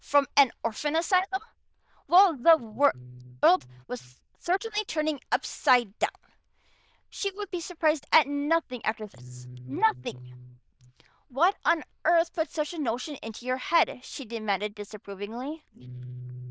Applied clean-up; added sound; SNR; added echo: neural diffusion model UNIVERSE++.